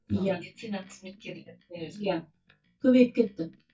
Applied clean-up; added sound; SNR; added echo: neural mask model DeepFilterNet 3.